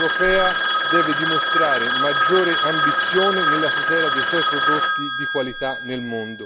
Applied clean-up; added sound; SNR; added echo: none; Telephone; -4 dB; none.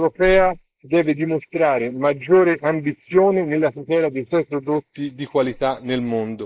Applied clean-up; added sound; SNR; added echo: neural mask model Resemble Enhance denoiser.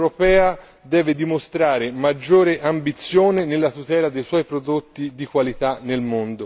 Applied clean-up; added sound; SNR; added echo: none; none; none; none.